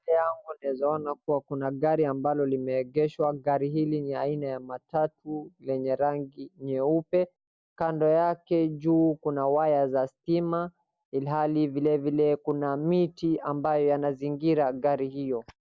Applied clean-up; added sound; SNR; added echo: none; none; none; none.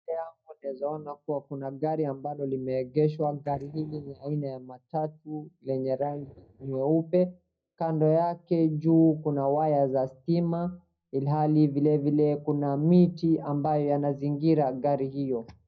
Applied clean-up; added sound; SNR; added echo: neural mask model DeepFilterNet 3.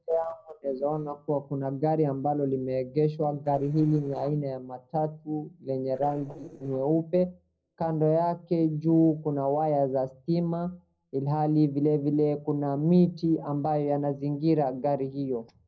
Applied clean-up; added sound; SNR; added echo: neural separator model SepFormer DNS4.